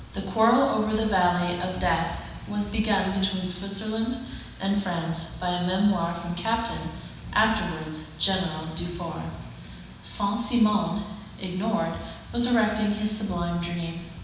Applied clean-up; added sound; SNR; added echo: none; Strum; 19 dB; reverberation time 1.1 s.